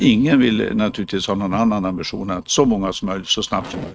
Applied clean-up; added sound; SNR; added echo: neural mask model RNNoise.